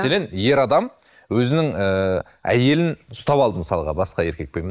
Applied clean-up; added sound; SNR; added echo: neural mask model Resemble Enhance denoiser.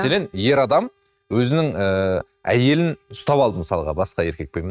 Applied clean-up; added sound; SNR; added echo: neural mask model RNNoise.